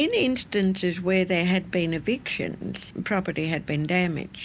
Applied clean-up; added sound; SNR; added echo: none; none; none; none.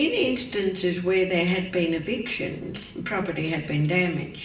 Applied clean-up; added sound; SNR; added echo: none; none; none; reverberation time 0.7 s.